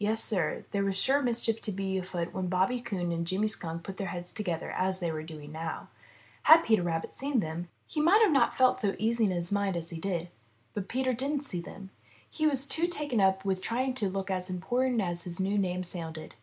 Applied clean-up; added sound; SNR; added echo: none; none; none; none.